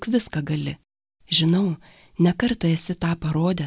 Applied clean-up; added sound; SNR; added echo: none; none; none; none.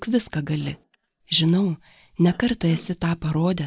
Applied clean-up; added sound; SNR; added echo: neural mask model DeepFilterNet 3.